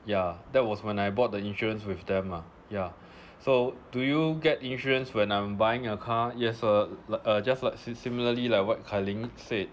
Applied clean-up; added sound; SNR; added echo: none; none; none; none.